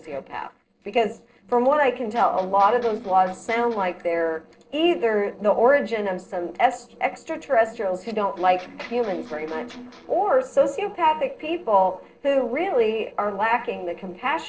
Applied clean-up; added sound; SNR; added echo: neural separator model SepFormer DNS4.